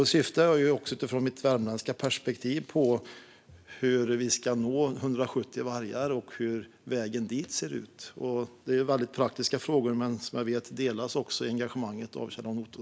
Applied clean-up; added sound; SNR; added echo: none; none; none; none.